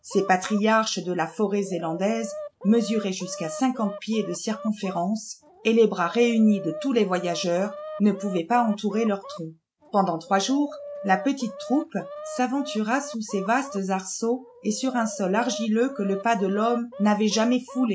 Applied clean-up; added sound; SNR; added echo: none; Chicken, rooster; 15 dB; none.